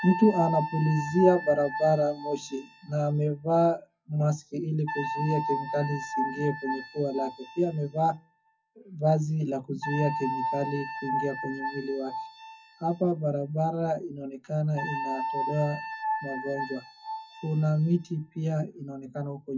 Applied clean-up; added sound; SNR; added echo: classical method WPE with log-MMSE.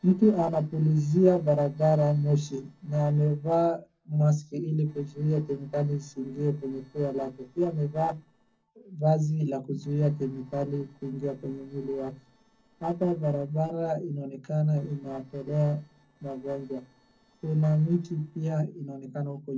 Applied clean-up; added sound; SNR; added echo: neural separator model SepFormer DNS4.